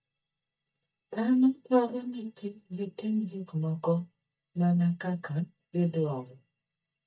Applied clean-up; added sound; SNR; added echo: neural mask model DeepFilterNet 3.